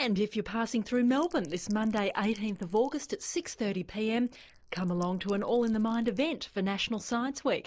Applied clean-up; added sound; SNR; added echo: neural mask model Resemble Enhance denoiser.